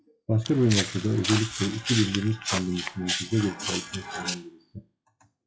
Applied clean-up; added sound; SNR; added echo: classical method log-MMSE.